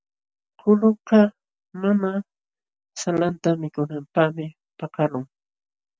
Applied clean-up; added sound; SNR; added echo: none; none; none; none.